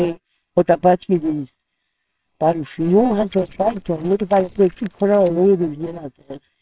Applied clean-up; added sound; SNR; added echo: neural separator model SepFormer WHAMR!.